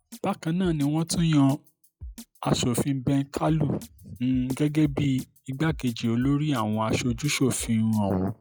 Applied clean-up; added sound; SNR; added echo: classical method log-MMSE.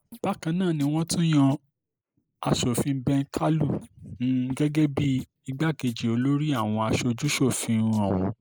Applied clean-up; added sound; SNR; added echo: neural mask model Resemble Enhance denoiser.